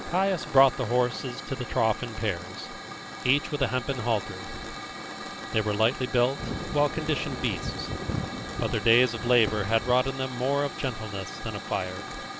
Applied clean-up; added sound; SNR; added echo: none; Hiss / Fire + Wind; 8 dB; none.